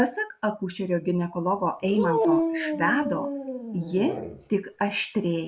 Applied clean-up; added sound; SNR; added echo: none; Dog; 2 dB; none.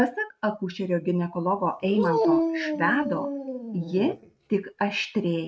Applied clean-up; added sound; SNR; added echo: neural mask model RNNoise.